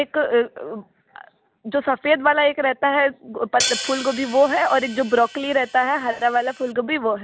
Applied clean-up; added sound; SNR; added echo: none; Hi-hat; 10 dB; none.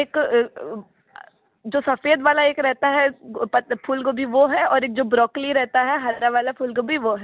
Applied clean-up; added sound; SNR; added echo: none; none; none; none.